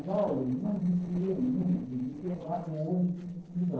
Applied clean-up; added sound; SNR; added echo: neural separator model SepFormer DNS4.